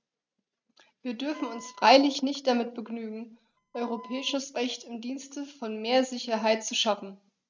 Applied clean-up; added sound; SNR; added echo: neural mask model RNNoise.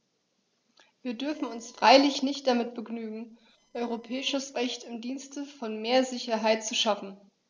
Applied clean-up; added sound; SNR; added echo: neural separator model SepFormer DNS4.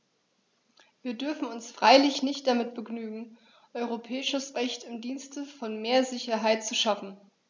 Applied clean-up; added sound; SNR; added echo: none; none; none; none.